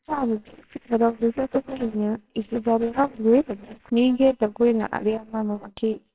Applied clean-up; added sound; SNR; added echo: neural separator model SepFormer WHAMR!.